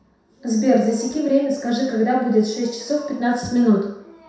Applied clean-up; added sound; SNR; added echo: none; none; none; reverberation time 0.7 s.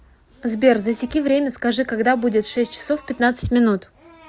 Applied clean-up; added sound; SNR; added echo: none; none; none; none.